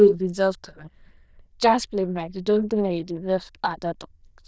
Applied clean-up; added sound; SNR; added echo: neural diffusion model UNIVERSE++.